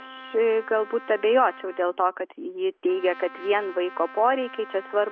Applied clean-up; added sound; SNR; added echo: none; Trumpet; 18 dB; none.